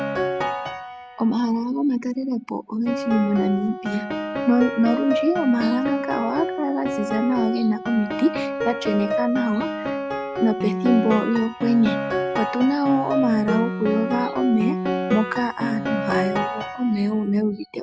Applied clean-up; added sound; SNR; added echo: none; Piano; 4 dB; none.